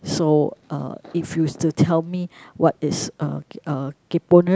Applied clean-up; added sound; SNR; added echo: none; none; none; none.